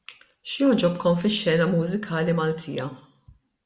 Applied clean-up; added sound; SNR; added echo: none; none; none; none.